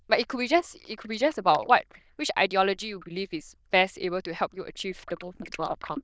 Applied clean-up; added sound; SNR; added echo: neural diffusion model UNIVERSE++.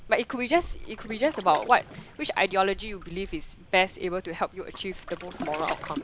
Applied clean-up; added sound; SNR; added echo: none; Waves, surf; 12 dB; none.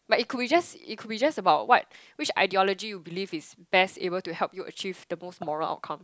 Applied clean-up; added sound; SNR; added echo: none; none; none; none.